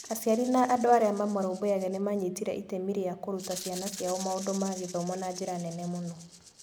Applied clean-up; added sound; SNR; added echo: none; Rattle (instrument); 16 dB; none.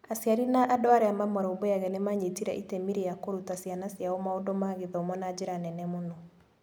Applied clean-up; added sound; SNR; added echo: none; none; none; none.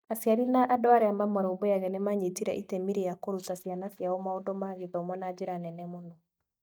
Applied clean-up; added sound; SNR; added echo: neural mask model DeepFilterNet 3.